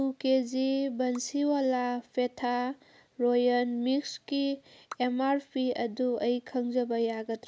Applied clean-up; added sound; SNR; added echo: none; none; none; none.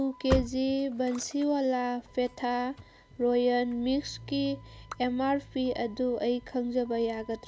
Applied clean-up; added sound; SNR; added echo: none; Slam / Engine starting; 13 dB; none.